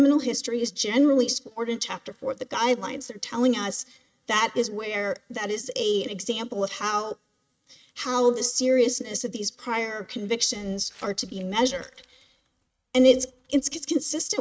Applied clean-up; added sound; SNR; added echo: neural mask model RNNoise.